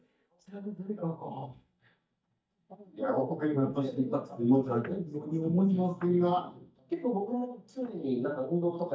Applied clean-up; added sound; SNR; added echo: neural mask model DeepFilterNet 3.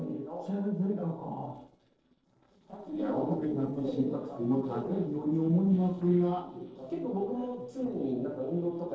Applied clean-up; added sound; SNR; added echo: neural separator model SepFormer DNS4.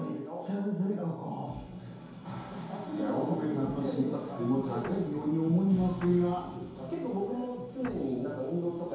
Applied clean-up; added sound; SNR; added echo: none; Guitar; 19 dB; reverberation time 0.8 s.